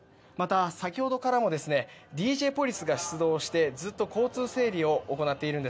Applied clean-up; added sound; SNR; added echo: none; none; none; none.